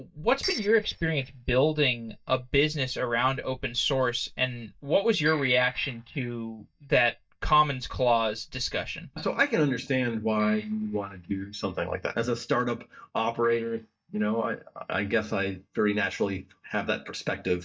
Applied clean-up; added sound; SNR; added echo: neural mask model DeepFilterNet 3.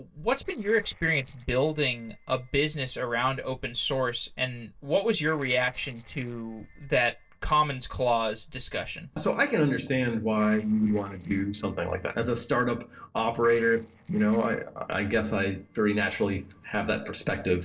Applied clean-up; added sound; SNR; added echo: neural separator model SepFormer DNS4.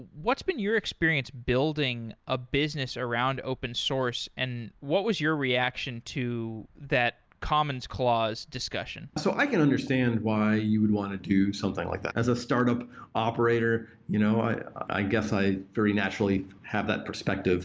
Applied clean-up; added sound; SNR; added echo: none; none; none; none.